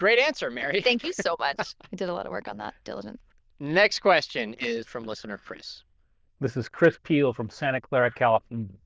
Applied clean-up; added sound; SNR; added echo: neural diffusion model UNIVERSE++.